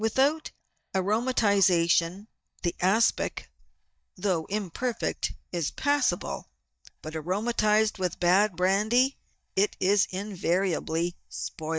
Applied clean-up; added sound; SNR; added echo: neural mask model DeepFilterNet 3.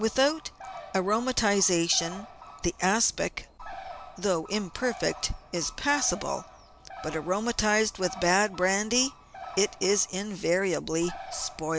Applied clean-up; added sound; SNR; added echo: none; Bird; 16 dB; none.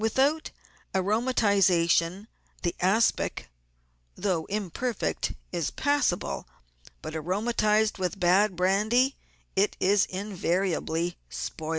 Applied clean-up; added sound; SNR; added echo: none; none; none; none.